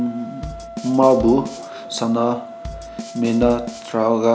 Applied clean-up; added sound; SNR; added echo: none; Wind instrument, woodwind instrument + Bass drum / Snare drum / Drum kit; 13 dB; none.